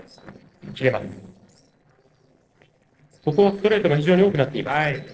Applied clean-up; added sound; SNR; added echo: neural separator model SepFormer DNS4.